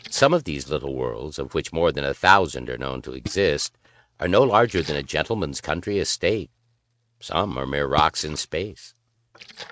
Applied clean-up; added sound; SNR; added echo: neural mask model RNNoise.